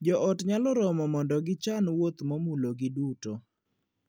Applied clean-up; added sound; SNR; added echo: none; none; none; none.